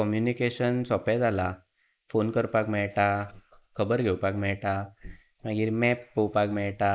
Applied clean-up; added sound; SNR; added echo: neural mask model Resemble Enhance denoiser.